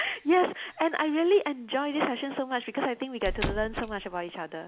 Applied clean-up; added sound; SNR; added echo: none; Squeak / Slam / Wood; 6 dB; none.